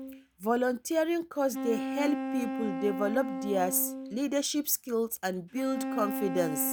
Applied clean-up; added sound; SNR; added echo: none; Wind instrument, woodwind instrument; 6 dB; none.